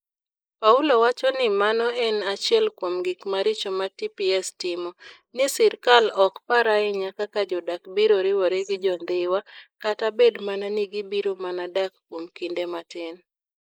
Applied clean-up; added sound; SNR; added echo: neural mask model Resemble Enhance denoiser.